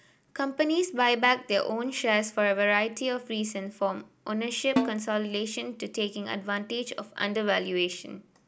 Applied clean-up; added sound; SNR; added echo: none; Snare drum; 4 dB; none.